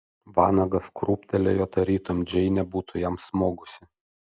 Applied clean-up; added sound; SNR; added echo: none; none; none; none.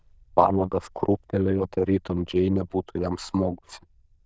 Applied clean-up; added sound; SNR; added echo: neural diffusion model UNIVERSE++.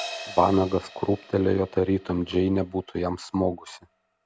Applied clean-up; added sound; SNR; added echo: none; Crash cymbal; 18 dB; none.